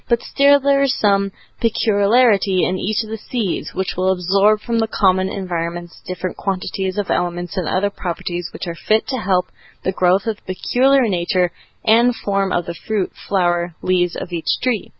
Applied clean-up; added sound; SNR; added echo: none; none; none; none.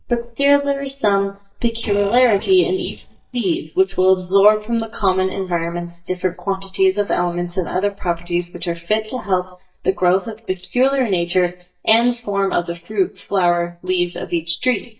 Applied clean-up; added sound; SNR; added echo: neural mask model DeepFilterNet 3.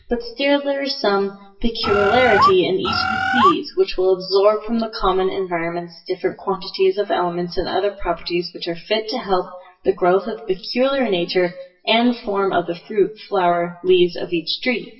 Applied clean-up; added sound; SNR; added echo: classical method WPE with log-MMSE.